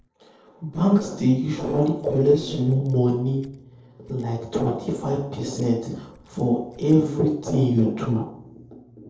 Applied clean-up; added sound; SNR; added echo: neural separator model SepFormer DNS4.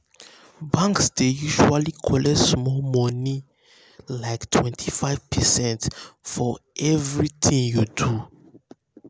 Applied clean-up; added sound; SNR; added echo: none; none; none; none.